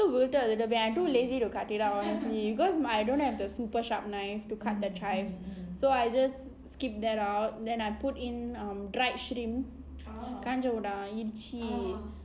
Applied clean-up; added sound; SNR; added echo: none; none; none; none.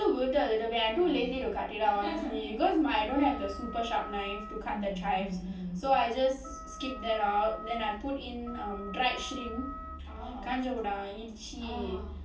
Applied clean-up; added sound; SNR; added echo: none; Wind instrument, woodwind instrument; 13 dB; reverberation time 0.2 s.